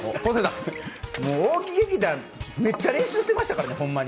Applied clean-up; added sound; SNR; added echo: none; Liquid; 18 dB; none.